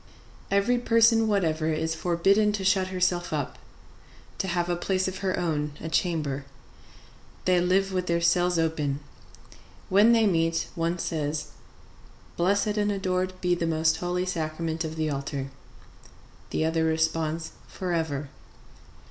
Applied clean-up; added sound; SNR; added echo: none; none; none; none.